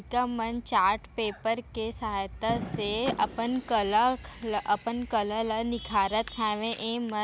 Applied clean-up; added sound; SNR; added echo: none; Door / Car; 20 dB; none.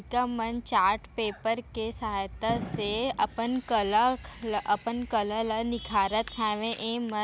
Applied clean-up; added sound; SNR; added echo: none; none; none; none.